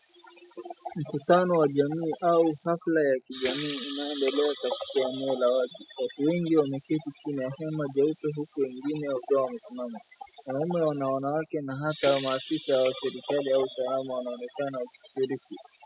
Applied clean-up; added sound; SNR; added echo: classical method spectral subtraction.